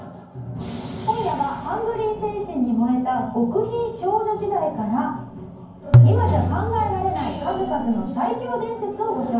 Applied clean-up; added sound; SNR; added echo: none; Tabla; -5 dB; reverberation time 0.9 s.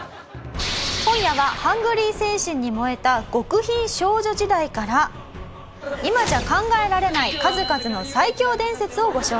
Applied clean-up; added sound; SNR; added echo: none; none; none; none.